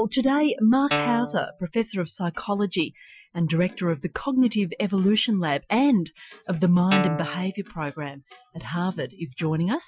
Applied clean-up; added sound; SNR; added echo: classical method Wiener filter.